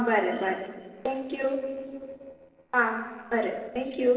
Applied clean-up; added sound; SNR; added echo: neural separator model SepFormer DNS4.